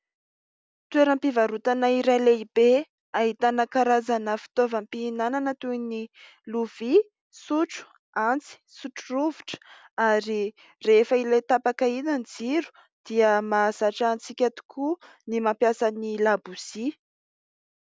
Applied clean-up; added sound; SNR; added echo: none; none; none; none.